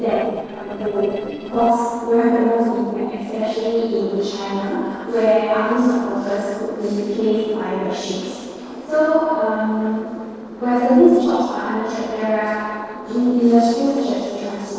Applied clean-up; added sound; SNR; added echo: neural separator model SepFormer DNS4.